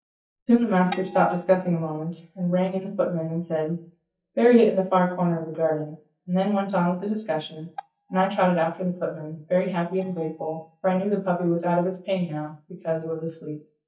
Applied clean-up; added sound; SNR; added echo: neural mask model DeepFilterNet 3.